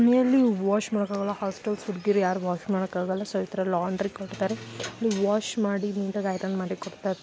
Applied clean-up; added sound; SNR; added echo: none; none; none; none.